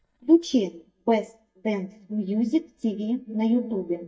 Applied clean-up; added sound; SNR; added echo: neural mask model DeepFilterNet 3.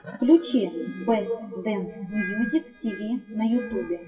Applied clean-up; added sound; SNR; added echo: classical method WPE with log-MMSE.